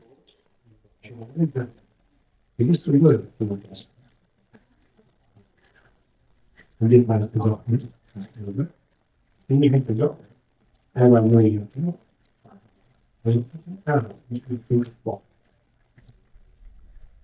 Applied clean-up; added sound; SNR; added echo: neural mask model DeepFilterNet 3.